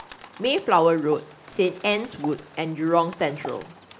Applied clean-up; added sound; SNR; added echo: none; Explosion + Bird; 18 dB; none.